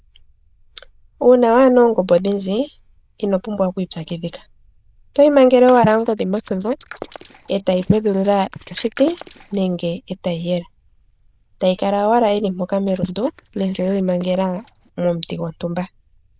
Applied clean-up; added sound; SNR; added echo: neural diffusion model UNIVERSE++.